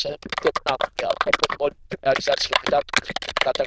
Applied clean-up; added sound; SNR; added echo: neural diffusion model UNIVERSE++.